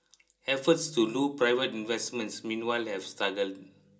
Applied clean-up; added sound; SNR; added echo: none; none; none; reverberation time 0.2 s.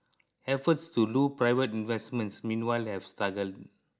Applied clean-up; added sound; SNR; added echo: none; none; none; none.